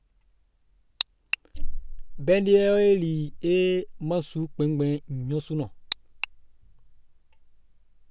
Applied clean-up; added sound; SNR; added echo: none; none; none; none.